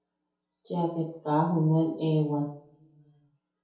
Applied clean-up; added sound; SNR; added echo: none; none; none; reverberation time 0.6 s.